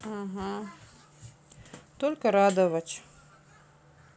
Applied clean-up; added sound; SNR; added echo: none; none; none; none.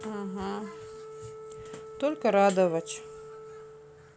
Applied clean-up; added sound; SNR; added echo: none; Wind instrument, woodwind instrument; 14 dB; none.